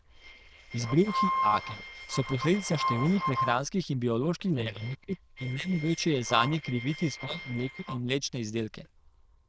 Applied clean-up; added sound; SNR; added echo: neural diffusion model UNIVERSE++.